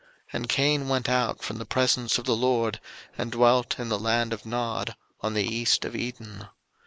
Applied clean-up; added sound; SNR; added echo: neural mask model Resemble Enhance denoiser.